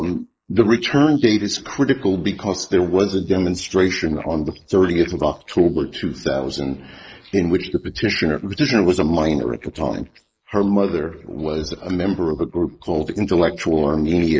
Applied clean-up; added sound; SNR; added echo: neural mask model Resemble Enhance denoiser.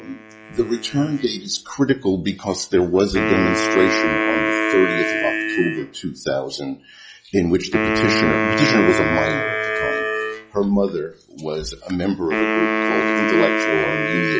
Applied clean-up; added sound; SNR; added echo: classical method log-MMSE.